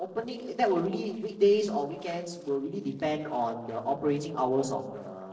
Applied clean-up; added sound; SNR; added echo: neural separator model SepFormer DNS4.